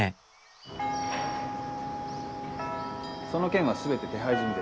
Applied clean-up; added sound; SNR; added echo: none; Bird / Bell; 20 dB; none.